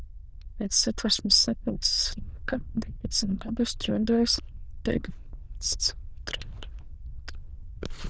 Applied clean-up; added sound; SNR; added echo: neural diffusion model UNIVERSE++.